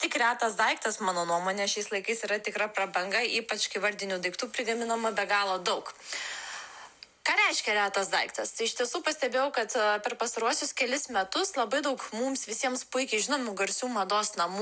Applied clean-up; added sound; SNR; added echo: none; none; none; none.